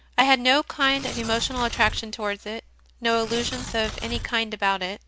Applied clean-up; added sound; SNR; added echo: none; Tearing; 10 dB; none.